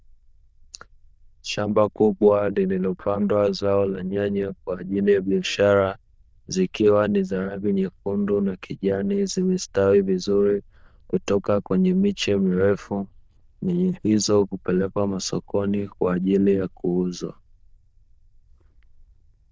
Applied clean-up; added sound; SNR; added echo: neural diffusion model UNIVERSE++.